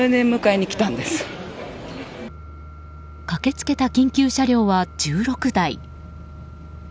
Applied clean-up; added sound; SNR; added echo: none; none; none; none.